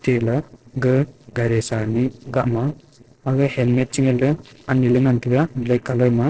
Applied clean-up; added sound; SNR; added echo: neural separator model SepFormer DNS4.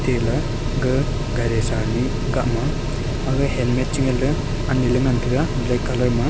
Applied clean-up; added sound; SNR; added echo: none; Mechanical fan; -1 dB; none.